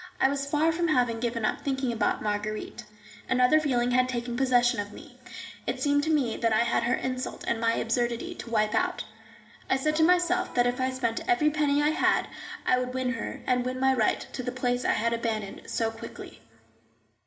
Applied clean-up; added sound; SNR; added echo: none; Electric guitar; 16 dB; reverberation time 2.4 s.